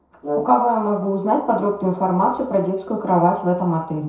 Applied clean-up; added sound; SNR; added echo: neural separator model SepFormer DNS4.